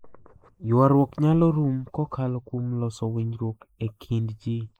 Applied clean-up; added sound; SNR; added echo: neural mask model Resemble Enhance denoiser.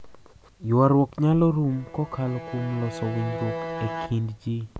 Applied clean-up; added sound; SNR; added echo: none; Bowed string instrument; 10 dB; none.